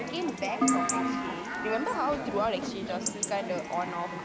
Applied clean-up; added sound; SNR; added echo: none; Keyboard (musical) + Chatter / Chirp, tweet / Livestock, farm animals, working animals; -1 dB; none.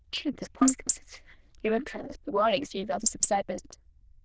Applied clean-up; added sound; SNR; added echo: neural diffusion model UNIVERSE++.